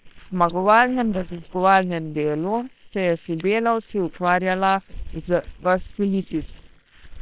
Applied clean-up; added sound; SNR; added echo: neural separator model SepFormer WHAM!.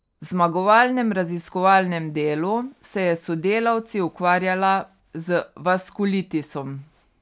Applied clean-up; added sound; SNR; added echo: none; none; none; none.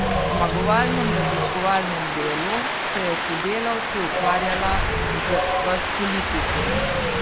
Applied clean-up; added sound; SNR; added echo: none; Wind; -4 dB; none.